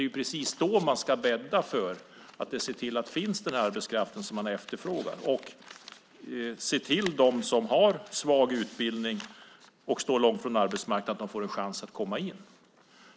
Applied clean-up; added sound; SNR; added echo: none; none; none; none.